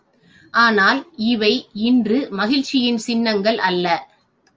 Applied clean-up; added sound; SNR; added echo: none; none; none; none.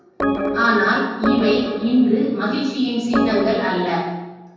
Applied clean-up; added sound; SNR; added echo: none; Organ; 3 dB; reverberation time 1.1 s.